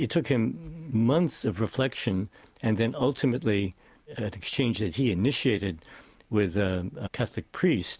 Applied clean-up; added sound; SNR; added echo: none; none; none; none.